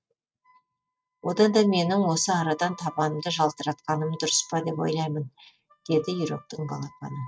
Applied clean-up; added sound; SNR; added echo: neural mask model RNNoise.